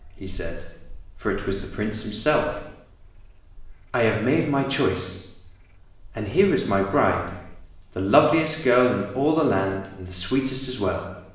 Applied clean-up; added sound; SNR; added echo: none; Frog; 16 dB; reverberation time 0.9 s.